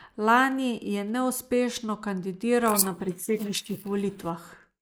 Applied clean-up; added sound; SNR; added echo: neural mask model Resemble Enhance denoiser.